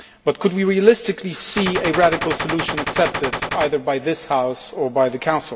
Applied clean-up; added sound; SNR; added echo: none; Gunshot, gunfire; 5 dB; reverberation time 1.2 s.